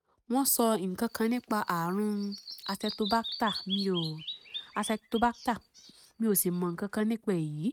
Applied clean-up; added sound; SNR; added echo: neural mask model RNNoise.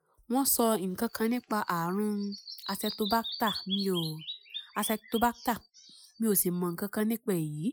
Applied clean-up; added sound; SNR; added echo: classical method Wiener filter.